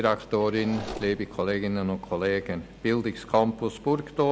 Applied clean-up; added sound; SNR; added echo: none; Mechanisms; 13 dB; none.